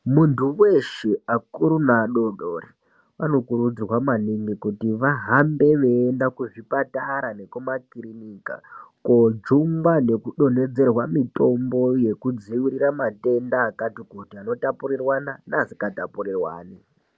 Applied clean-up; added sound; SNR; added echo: none; none; none; none.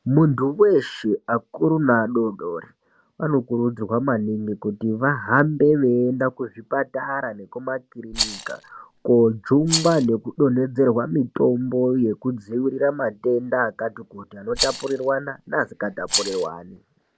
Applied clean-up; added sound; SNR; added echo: none; Rattle; 8 dB; none.